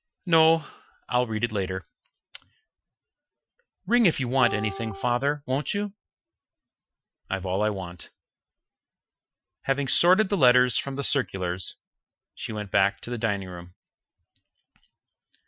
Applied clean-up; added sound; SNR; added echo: classical method Wiener filter.